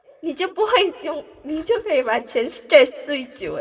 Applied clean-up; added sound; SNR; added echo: none; none; none; reverberation time 1.7 s.